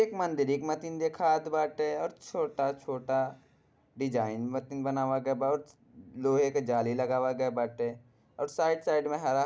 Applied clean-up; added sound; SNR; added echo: none; none; none; none.